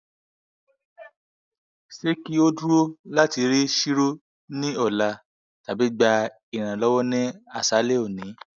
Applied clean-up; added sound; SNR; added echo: none; none; none; none.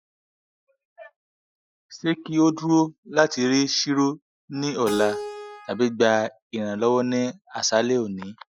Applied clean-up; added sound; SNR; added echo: classical method Wiener filter.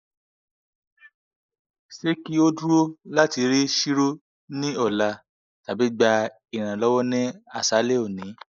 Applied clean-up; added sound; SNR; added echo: neural mask model Resemble Enhance denoiser.